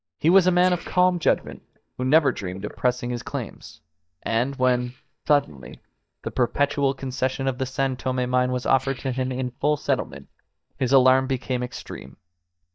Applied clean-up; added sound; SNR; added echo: neural mask model DeepFilterNet 3.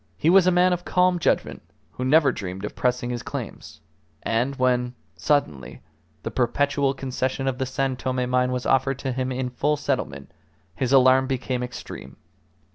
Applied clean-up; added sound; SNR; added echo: none; none; none; none.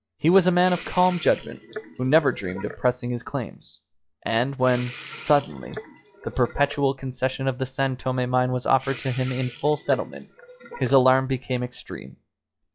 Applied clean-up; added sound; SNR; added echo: classical method log-MMSE.